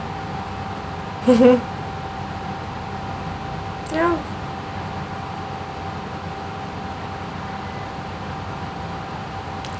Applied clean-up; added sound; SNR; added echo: none; none; none; none.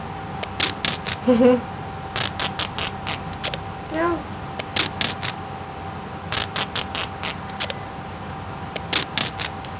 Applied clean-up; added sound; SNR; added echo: none; Packing tape, duct tape; 1 dB; none.